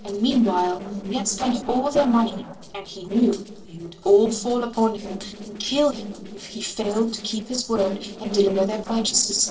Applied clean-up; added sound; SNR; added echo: neural separator model SepFormer DNS4.